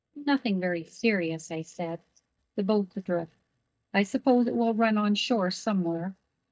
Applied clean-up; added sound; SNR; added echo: neural mask model DeepFilterNet 3.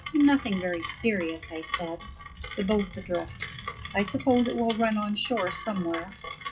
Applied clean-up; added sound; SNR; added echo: classical method WPE with log-MMSE.